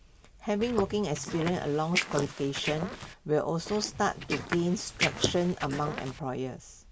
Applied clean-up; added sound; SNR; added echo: neural mask model Resemble Enhance denoiser.